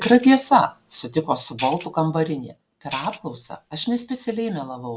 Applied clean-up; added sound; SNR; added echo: none; Tambourine; 3 dB; none.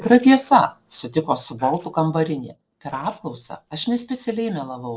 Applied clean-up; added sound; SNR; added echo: neural separator model SepFormer DNS4.